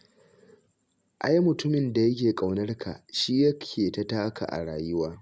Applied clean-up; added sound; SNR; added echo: none; none; none; none.